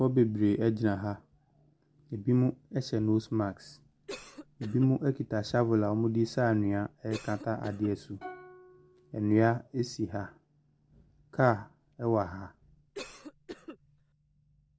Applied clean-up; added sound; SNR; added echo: none; Plucked string instrument + Cough; 19 dB; none.